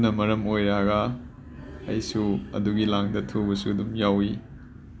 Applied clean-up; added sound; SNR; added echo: none; none; none; none.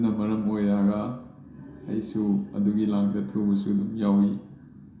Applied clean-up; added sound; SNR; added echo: none; none; none; reverberation time 0.7 s.